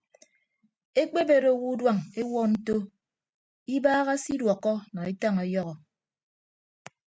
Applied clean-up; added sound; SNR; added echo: none; none; none; none.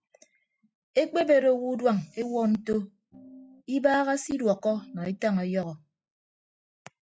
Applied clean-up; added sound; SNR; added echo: classical method log-MMSE.